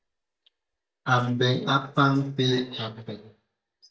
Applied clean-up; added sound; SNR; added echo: neural mask model DeepFilterNet 3.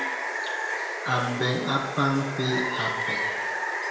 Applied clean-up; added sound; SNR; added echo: none; Water; 1 dB; reverberation time 1.0 s.